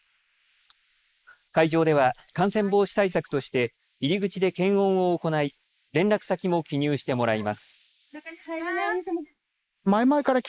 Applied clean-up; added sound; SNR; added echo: neural mask model Resemble Enhance denoiser.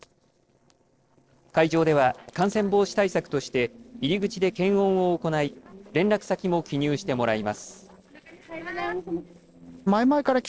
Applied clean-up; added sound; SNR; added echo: neural separator model SepFormer DNS4.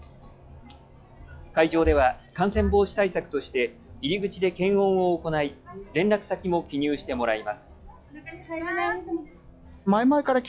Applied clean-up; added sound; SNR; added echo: classical method log-MMSE.